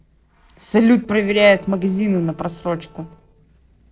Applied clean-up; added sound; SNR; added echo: neural separator model SepFormer DNS4.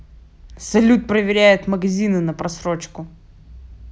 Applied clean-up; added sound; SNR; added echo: none; none; none; none.